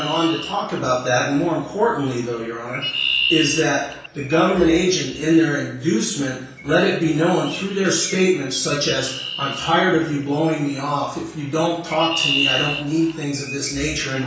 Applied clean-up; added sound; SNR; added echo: none; Chirp, tweet; 9 dB; reverberation time 0.6 s.